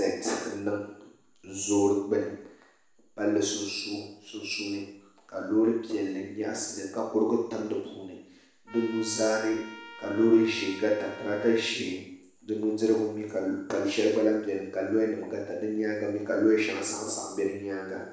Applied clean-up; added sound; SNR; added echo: none; Trumpet; 17 dB; reverberation time 0.7 s.